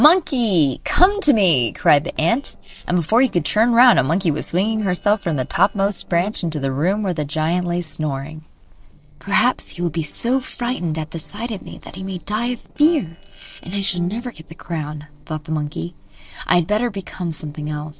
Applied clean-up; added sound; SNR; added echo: neural separator model SepFormer DNS4.